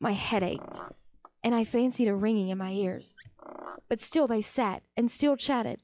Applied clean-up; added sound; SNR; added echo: classical method log-MMSE.